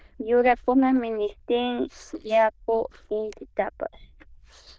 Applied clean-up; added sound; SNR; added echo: neural diffusion model UNIVERSE++.